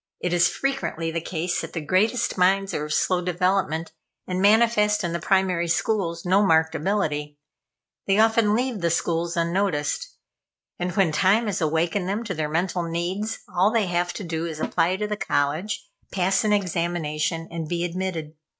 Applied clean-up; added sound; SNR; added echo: neural mask model RNNoise.